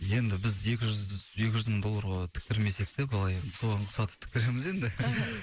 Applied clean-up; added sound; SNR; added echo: neural mask model Resemble Enhance denoiser.